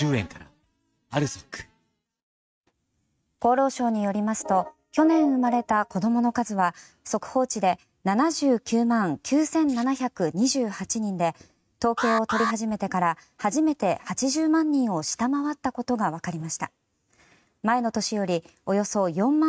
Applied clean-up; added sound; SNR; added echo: neural mask model RNNoise.